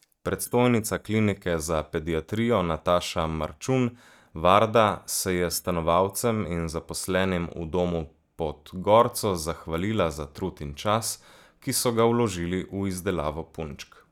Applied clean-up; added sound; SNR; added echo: neural mask model DeepFilterNet 3.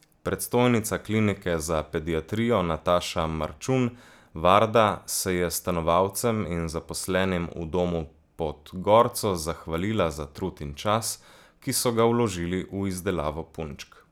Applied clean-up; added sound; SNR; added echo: none; none; none; none.